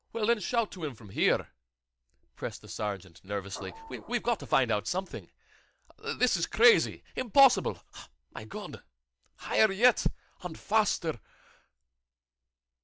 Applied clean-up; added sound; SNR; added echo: none; Printer / Engine; 17 dB; none.